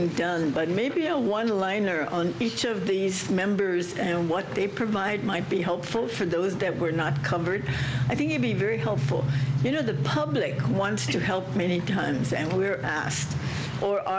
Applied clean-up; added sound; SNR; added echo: none; Wind instrument, woodwind instrument; 20 dB; none.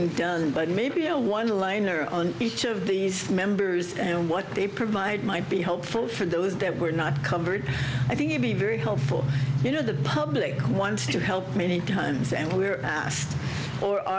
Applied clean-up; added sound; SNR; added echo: none; none; none; none.